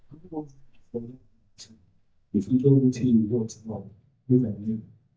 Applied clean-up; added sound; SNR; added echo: neural mask model DeepFilterNet 3.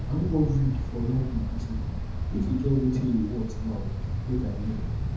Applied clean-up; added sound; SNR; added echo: none; Wind; 1 dB; reverberation time 1.0 s.